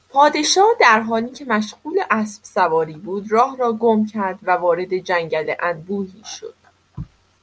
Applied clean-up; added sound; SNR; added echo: none; none; none; none.